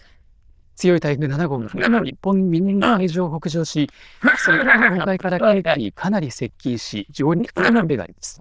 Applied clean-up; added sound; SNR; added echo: neural diffusion model UNIVERSE++.